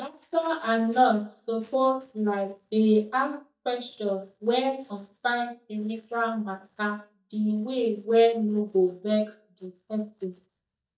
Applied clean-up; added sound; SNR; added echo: neural mask model DeepFilterNet 3.